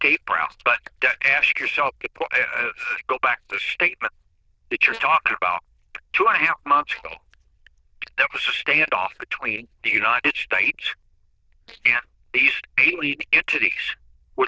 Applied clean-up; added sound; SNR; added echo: neural diffusion model UNIVERSE++.